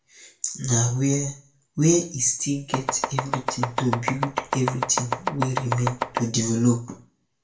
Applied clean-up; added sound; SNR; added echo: none; Domestic sounds, home sounds; 3 dB; reverberation time 0.3 s.